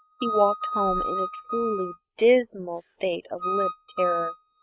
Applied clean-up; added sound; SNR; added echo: neural mask model RNNoise.